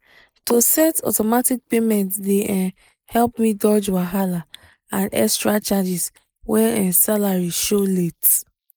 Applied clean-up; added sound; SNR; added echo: neural mask model Resemble Enhance denoiser.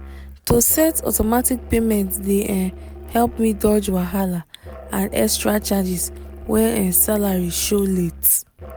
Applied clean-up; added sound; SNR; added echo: none; Musical instrument; 15 dB; none.